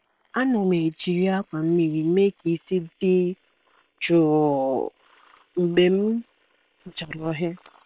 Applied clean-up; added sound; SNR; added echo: neural separator model SepFormer WHAM!.